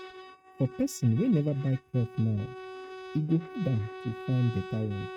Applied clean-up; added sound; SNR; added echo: neural mask model RNNoise.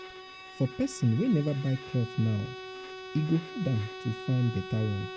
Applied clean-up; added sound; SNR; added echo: none; Bowed string instrument; 13 dB; none.